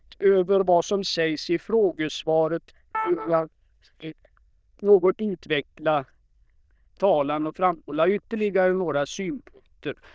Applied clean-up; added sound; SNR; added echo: neural diffusion model UNIVERSE++.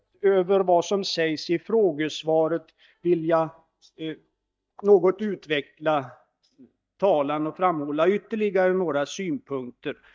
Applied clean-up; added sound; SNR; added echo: neural mask model DeepFilterNet 3.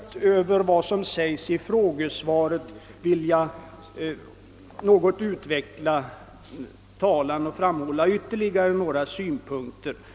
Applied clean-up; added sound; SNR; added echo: none; none; none; none.